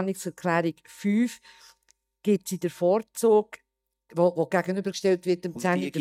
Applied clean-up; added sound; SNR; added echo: neural mask model DeepFilterNet 3.